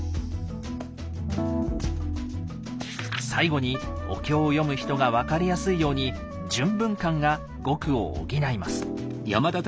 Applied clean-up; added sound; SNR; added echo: none; none; none; none.